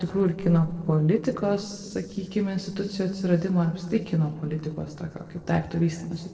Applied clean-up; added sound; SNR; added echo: neural separator model SepFormer DNS4.